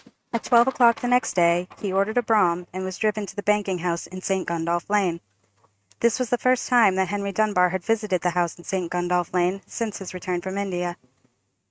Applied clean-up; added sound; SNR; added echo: neural mask model RNNoise.